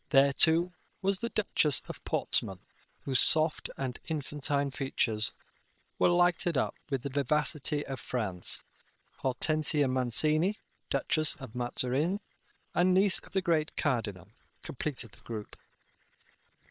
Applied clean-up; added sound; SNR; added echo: neural separator model SepFormer WHAM!.